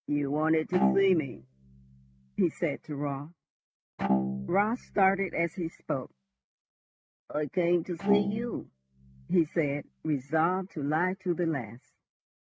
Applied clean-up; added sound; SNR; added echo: neural mask model RNNoise.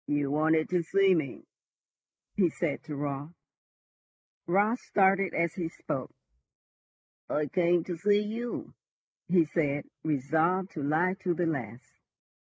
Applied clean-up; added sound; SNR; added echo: neural mask model Resemble Enhance denoiser.